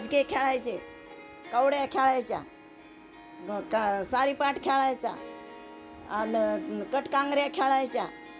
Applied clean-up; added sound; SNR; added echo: none; Harp; 15 dB; none.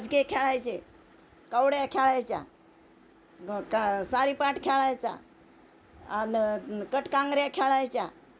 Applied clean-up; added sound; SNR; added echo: none; none; none; none.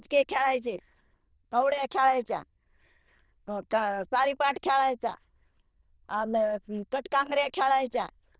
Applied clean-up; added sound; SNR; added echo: neural diffusion model UNIVERSE++.